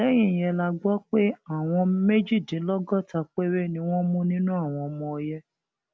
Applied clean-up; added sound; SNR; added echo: none; none; none; none.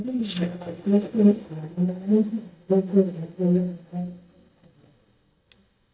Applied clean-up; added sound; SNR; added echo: neural mask model DeepFilterNet 3.